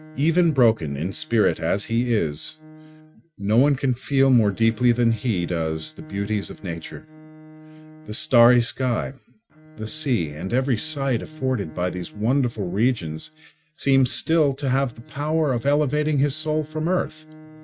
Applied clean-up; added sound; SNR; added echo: neural mask model RNNoise.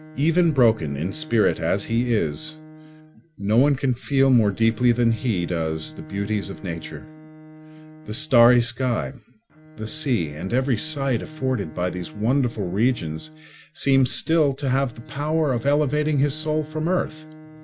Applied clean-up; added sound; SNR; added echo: none; Bowed string instrument; 19 dB; none.